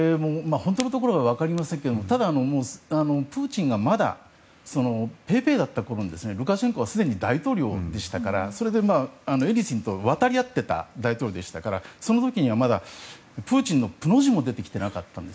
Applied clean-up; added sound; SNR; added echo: none; none; none; none.